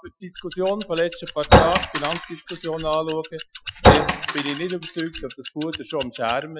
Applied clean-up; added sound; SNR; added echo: classical method Wiener filter.